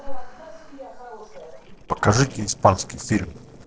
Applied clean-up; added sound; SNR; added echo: neural separator model SepFormer DNS4.